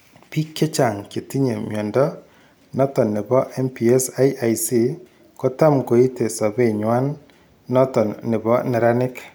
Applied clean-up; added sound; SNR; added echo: none; none; none; none.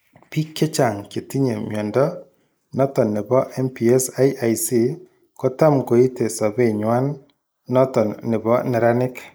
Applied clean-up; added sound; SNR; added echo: neural mask model Resemble Enhance denoiser.